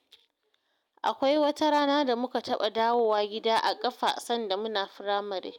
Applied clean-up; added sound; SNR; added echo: none; none; none; none.